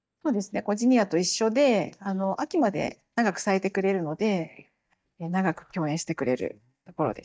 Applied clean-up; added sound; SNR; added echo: neural mask model DeepFilterNet 3.